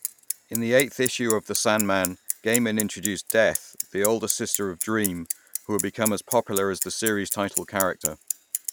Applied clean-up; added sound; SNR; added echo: none; Bicycle; 7 dB; none.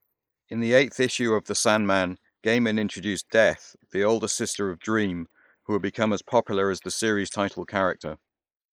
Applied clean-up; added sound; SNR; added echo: neural mask model Resemble Enhance denoiser.